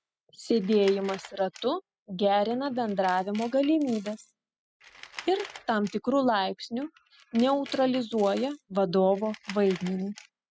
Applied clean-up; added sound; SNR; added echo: classical method spectral subtraction.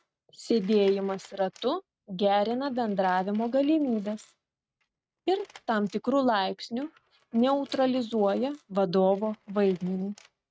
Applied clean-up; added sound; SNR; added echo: neural mask model RNNoise.